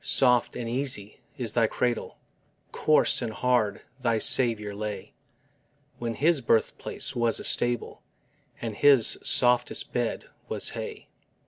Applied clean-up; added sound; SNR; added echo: none; none; none; none.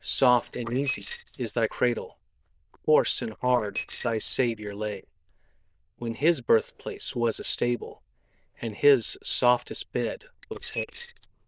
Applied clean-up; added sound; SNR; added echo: neural diffusion model UNIVERSE++.